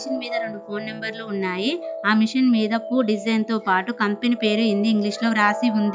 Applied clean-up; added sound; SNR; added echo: classical method log-MMSE.